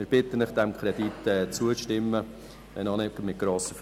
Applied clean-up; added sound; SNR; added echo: none; none; none; none.